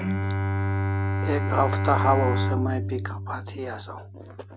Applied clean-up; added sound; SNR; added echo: none; Bowed string instrument; -3 dB; none.